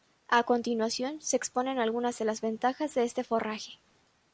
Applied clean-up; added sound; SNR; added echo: none; none; none; none.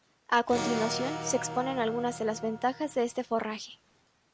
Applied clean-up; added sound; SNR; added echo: none; Electric guitar / Acoustic guitar; 8 dB; none.